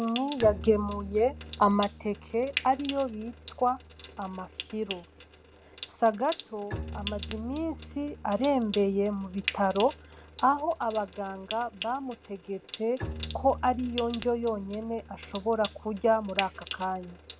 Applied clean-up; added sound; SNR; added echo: none; Trickle, dribble / Sink (filling or washing) / Water tap, faucet + Bowed string instrument; 11 dB; none.